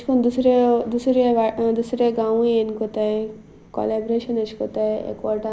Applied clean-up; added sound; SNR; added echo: none; none; none; none.